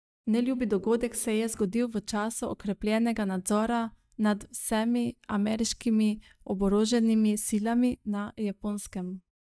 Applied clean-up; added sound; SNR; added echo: neural mask model DeepFilterNet 3.